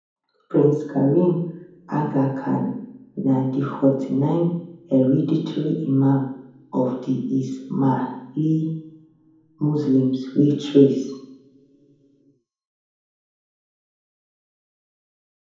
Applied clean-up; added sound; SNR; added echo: none; none; none; reverberation time 1.2 s.